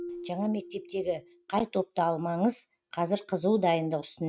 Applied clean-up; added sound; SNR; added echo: neural mask model RNNoise.